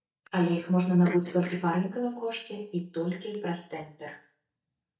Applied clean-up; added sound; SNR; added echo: neural mask model DeepFilterNet 3.